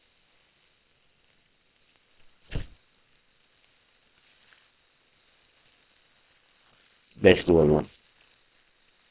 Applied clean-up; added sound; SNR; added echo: neural separator model SepFormer WHAM!.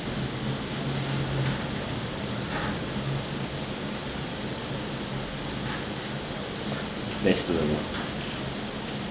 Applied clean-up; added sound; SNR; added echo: none; none; none; none.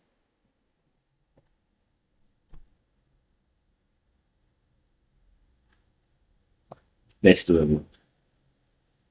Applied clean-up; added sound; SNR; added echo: neural mask model DeepFilterNet 3.